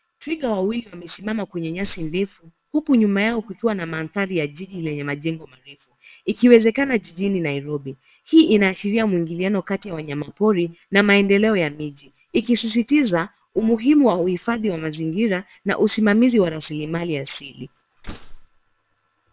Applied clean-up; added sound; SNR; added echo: neural separator model SepFormer WHAM!.